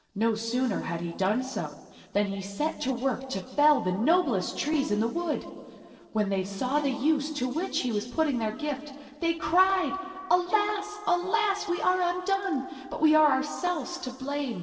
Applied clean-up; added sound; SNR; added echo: neural separator model SepFormer DNS4.